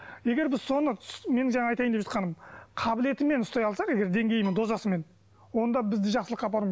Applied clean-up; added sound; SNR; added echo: none; Bowed string instrument; 18 dB; none.